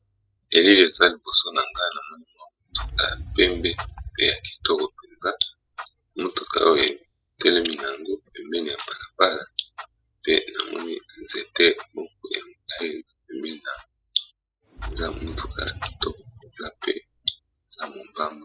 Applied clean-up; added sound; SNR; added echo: classical method spectral subtraction.